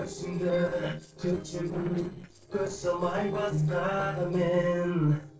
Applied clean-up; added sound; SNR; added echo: neural separator model SepFormer DNS4.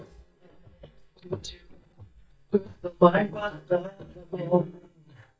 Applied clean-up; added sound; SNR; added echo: neural mask model DeepFilterNet 3.